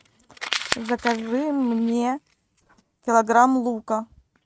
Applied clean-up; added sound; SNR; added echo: neural mask model RNNoise.